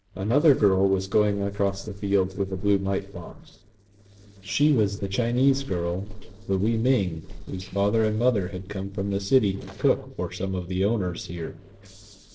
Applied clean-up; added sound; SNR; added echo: neural separator model SepFormer DNS4.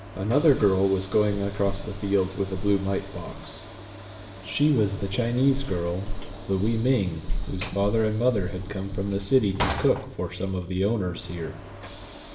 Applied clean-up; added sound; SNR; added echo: none; Sliding door / Train; 13 dB; reverberation time 0.7 s.